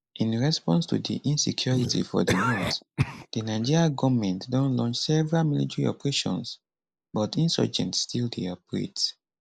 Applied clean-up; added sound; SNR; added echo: neural mask model Resemble Enhance denoiser.